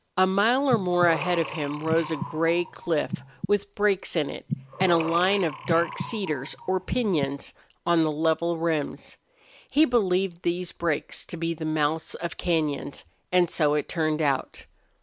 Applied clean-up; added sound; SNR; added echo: none; Breathing; 9 dB; none.